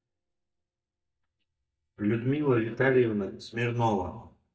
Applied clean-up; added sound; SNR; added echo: neural mask model DeepFilterNet 3.